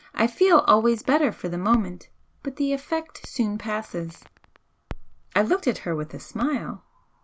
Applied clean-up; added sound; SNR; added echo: none; Crackle; 18 dB; none.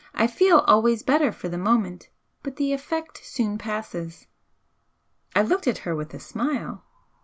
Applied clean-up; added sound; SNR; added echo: none; none; none; none.